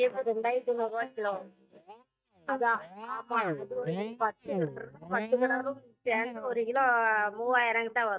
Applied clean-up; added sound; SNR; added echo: neural mask model DeepFilterNet 3.